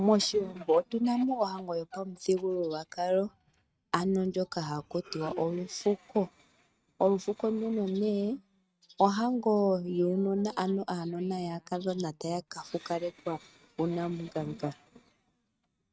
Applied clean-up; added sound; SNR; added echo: neural mask model RNNoise.